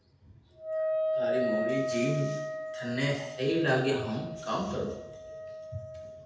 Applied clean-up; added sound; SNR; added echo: none; Wind instrument, woodwind instrument; 2 dB; reverberation time 0.8 s.